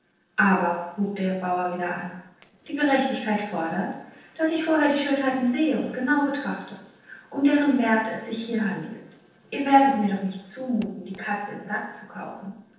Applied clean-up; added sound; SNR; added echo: neural separator model SepFormer DNS4.